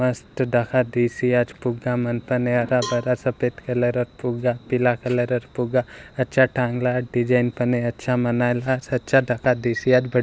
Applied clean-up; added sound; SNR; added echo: none; Cowbell; 17 dB; none.